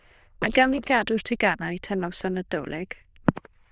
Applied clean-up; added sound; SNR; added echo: neural diffusion model UNIVERSE++.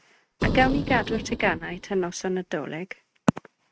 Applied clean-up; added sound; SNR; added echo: neural mask model RNNoise.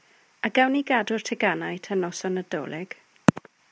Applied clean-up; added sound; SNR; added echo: none; none; none; none.